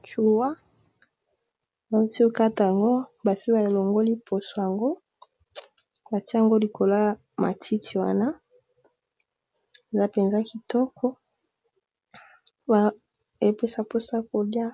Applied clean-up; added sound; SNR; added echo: none; none; none; none.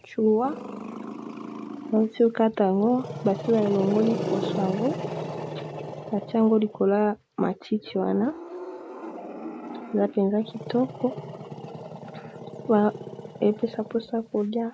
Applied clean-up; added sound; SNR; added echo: none; Growling; 10 dB; none.